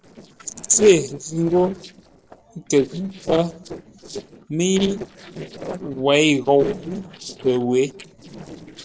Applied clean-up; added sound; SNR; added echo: neural separator model SepFormer DNS4.